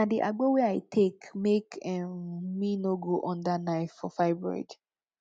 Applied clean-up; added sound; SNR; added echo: none; none; none; none.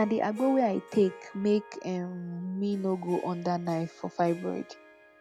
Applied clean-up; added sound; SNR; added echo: none; Harp; 19 dB; none.